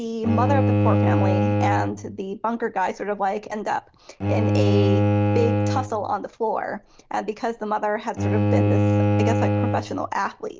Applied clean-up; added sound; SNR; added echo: none; Bowed string instrument; -3 dB; none.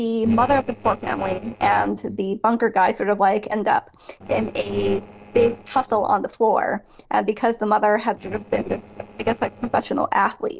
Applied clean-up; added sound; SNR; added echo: neural separator model SepFormer DNS4.